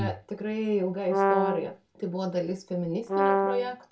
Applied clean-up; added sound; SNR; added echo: none; Brass instrument; -4 dB; reverberation time 0.2 s.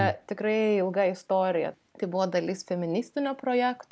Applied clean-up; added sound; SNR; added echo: none; none; none; none.